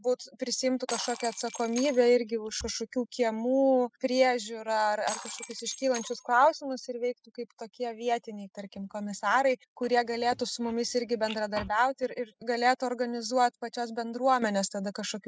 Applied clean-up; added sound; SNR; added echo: classical method spectral subtraction.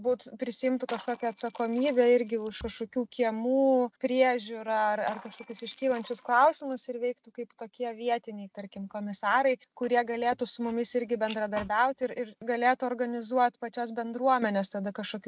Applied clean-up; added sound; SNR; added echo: neural mask model RNNoise.